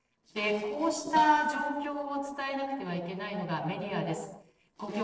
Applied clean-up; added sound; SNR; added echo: neural separator model SepFormer DNS4.